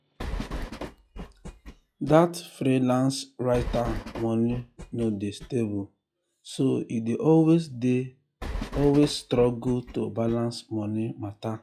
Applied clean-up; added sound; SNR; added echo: classical method log-MMSE.